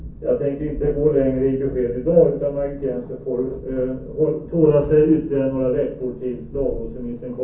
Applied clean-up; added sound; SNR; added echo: none; Thunderstorm; 15 dB; reverberation time 0.6 s.